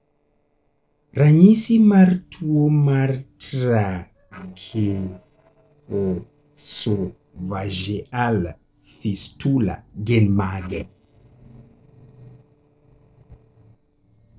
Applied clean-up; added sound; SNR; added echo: neural separator model SepFormer DNS4.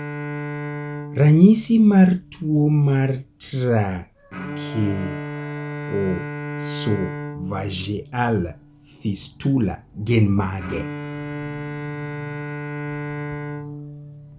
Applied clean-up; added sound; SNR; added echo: none; Bowed string instrument; 10 dB; none.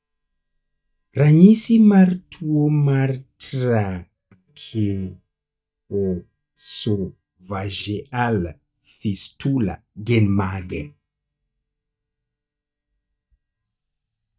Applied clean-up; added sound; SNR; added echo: neural mask model DeepFilterNet 3.